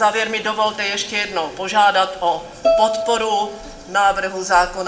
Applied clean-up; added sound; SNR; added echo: none; Bowed string instrument; 3 dB; reverberation time 0.6 s.